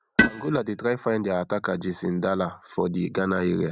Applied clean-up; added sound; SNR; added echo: neural mask model RNNoise.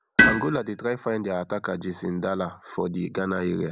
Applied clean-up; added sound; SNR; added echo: none; Tools; -1 dB; none.